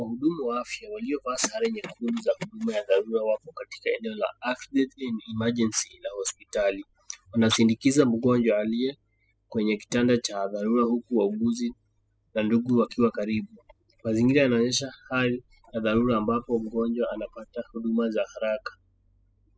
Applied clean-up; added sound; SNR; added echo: classical method spectral subtraction.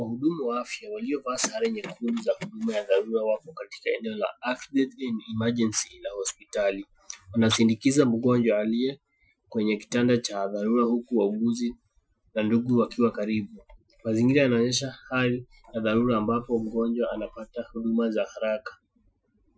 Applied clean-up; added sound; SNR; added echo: classical method Wiener filter.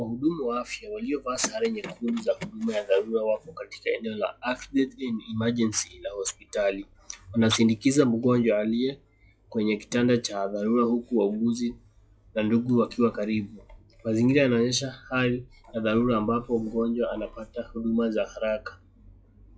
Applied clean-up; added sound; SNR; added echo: classical method log-MMSE.